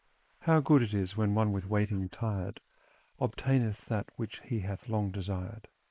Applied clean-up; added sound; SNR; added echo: neural mask model Resemble Enhance denoiser.